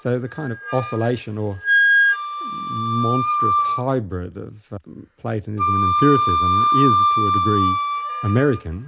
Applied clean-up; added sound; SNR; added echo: none; Wind instrument, woodwind instrument; -3 dB; none.